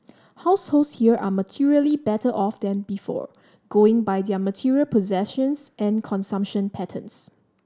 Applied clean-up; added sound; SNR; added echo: none; none; none; none.